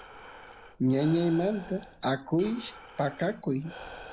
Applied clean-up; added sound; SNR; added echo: none; Breathing; 17 dB; none.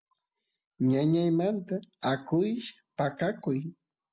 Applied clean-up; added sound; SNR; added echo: none; none; none; none.